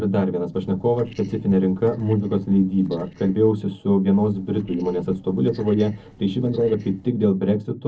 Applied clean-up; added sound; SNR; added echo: neural separator model SepFormer DNS4.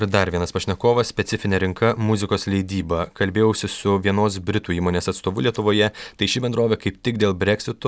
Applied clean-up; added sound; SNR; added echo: none; none; none; none.